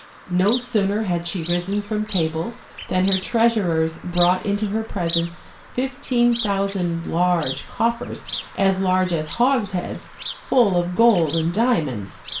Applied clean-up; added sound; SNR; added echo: none; Chirp, tweet; 9 dB; reverberation time 0.3 s.